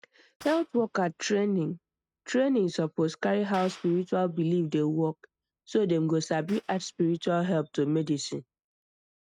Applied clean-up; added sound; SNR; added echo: neural mask model RNNoise.